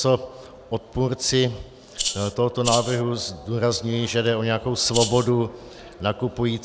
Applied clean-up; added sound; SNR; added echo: none; Rattle (instrument); 4 dB; none.